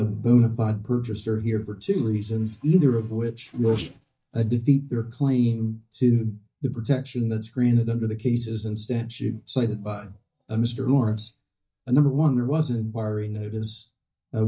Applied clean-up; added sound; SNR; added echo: neural mask model DeepFilterNet 3.